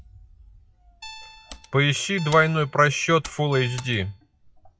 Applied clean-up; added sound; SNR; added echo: classical method log-MMSE.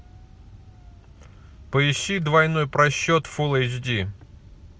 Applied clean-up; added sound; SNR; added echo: none; none; none; none.